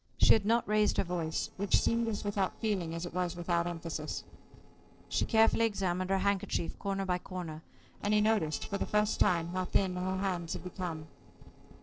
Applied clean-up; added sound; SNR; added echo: neural separator model SepFormer DNS4.